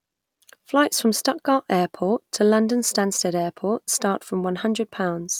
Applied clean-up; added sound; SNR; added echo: none; none; none; none.